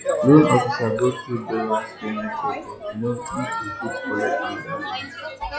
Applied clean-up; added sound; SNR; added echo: classical method WPE with log-MMSE.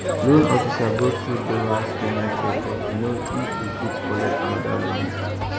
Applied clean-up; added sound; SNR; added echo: none; Crowd; 2 dB; reverberation time 1.8 s.